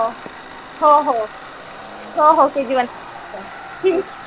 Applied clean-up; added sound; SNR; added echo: none; Tools; 15 dB; none.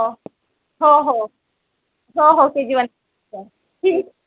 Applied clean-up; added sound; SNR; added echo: none; none; none; none.